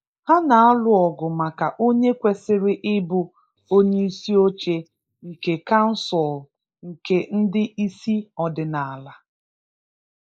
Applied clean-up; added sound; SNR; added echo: neural mask model Resemble Enhance denoiser.